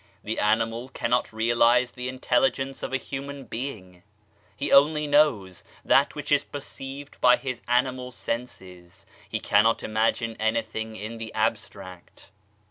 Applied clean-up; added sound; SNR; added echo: none; none; none; none.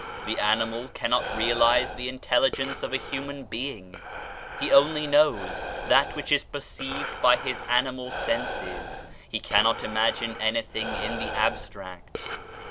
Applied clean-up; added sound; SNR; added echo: none; Breathing; 8 dB; none.